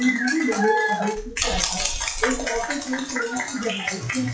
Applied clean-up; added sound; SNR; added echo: classical method WPE with log-MMSE.